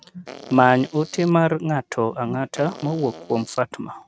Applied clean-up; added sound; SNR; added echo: neural mask model RNNoise.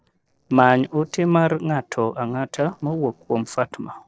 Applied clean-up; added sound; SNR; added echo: neural separator model SepFormer DNS4.